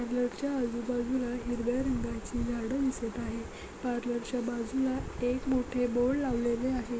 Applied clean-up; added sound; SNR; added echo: none; none; none; none.